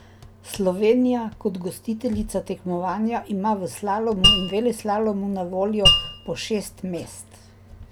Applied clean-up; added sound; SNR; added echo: none; Mallet percussion; -3 dB; none.